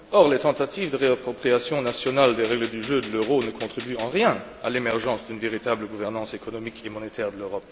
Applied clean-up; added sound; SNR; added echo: none; Gunshot, gunfire; 16 dB; none.